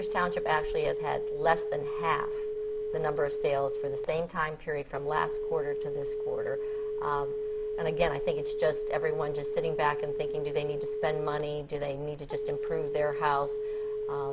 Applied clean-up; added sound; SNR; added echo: none; Telephone; 1 dB; none.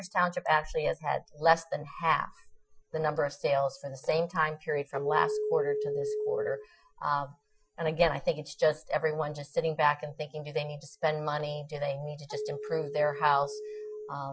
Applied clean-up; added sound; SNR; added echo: classical method Wiener filter.